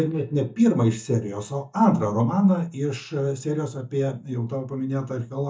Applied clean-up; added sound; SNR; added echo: neural mask model DeepFilterNet 3.